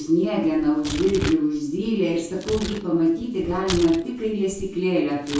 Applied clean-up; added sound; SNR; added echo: none; Tearing; 13 dB; reverberation time 0.6 s.